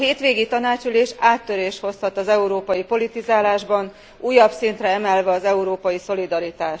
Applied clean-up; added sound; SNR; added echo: none; none; none; none.